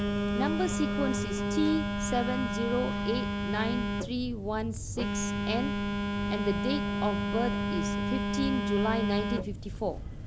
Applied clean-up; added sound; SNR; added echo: none; Telephone; -2 dB; none.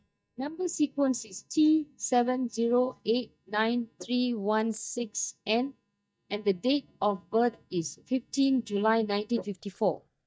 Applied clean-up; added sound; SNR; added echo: neural mask model DeepFilterNet 3.